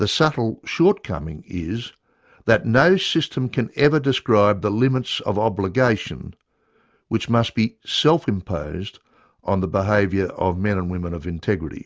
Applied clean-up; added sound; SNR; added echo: none; none; none; none.